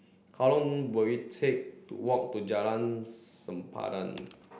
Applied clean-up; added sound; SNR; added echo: none; none; none; none.